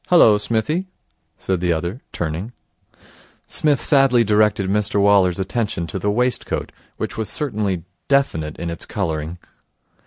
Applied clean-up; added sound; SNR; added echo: none; none; none; none.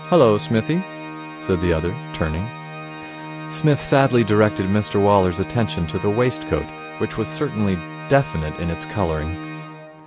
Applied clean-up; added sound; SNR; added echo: none; Organ; 12 dB; none.